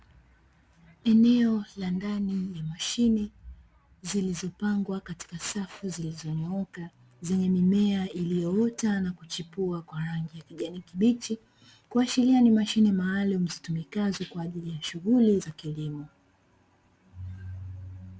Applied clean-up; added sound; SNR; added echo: none; none; none; none.